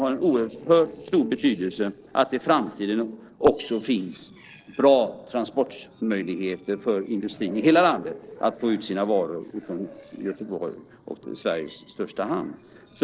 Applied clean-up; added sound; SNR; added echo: neural separator model SepFormer DNS4.